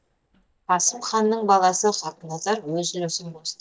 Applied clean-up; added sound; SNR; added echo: neural mask model DeepFilterNet 3.